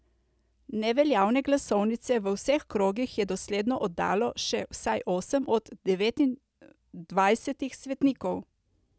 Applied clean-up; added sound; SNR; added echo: none; none; none; none.